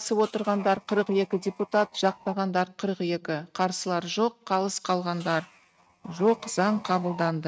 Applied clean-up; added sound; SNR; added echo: neural mask model RNNoise.